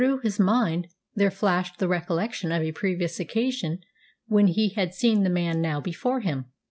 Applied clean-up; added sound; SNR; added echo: none; none; none; none.